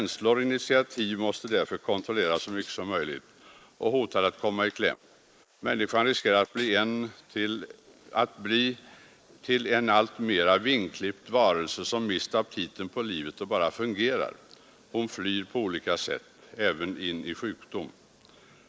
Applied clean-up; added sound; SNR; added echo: neural mask model Resemble Enhance denoiser.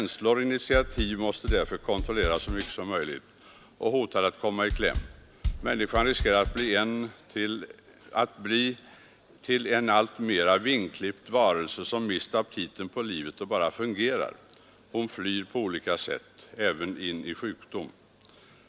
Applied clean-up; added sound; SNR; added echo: none; Drum kit; 4 dB; none.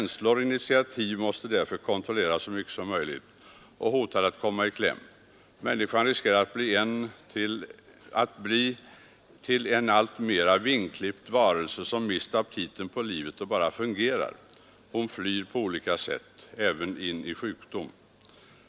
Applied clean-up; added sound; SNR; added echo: none; none; none; none.